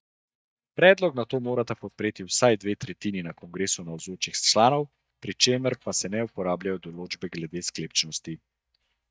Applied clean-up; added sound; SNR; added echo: neural mask model DeepFilterNet 3.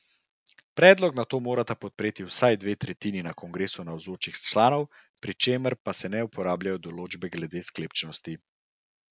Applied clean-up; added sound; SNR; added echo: none; none; none; none.